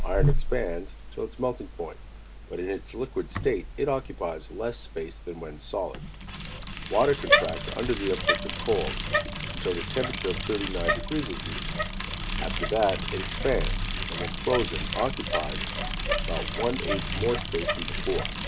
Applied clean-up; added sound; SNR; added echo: none; Bicycle; -2 dB; none.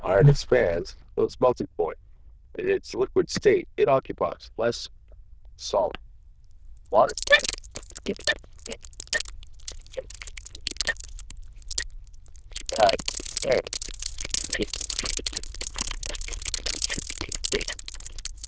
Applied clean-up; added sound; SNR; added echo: neural diffusion model UNIVERSE++.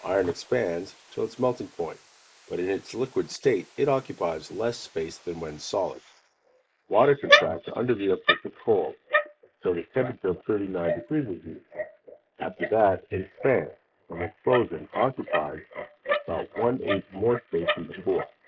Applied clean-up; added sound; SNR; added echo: neural mask model Resemble Enhance denoiser.